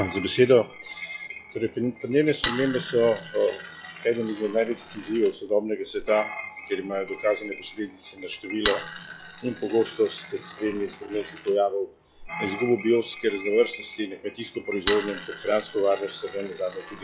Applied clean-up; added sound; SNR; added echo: classical method log-MMSE.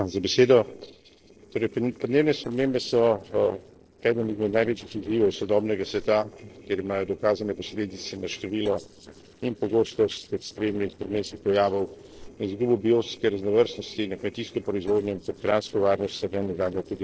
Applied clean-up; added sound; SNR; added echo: neural separator model SepFormer DNS4.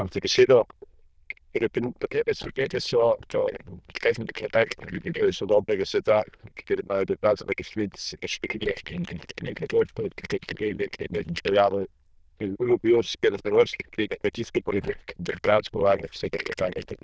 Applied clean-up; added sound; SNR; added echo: neural diffusion model UNIVERSE++.